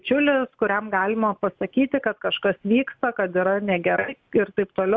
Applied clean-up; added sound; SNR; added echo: none; none; none; none.